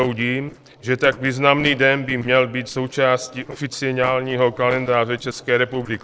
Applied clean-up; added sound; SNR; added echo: neural separator model SepFormer DNS4.